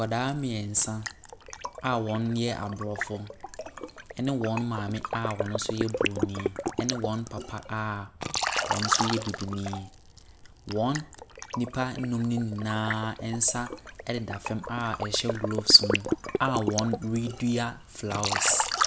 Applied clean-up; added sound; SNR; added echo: none; Liquid; 4 dB; none.